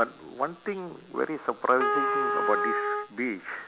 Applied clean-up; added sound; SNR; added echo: none; Trumpet; -2 dB; none.